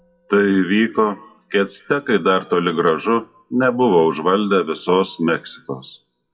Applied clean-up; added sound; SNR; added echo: classical method WPE with log-MMSE.